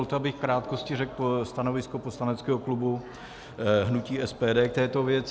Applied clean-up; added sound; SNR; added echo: none; none; none; none.